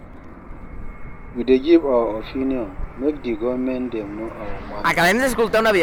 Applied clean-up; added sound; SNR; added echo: none; Fixed-wing aircraft, airplane; 1 dB; none.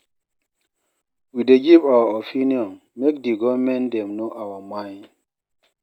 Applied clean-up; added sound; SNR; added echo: none; none; none; none.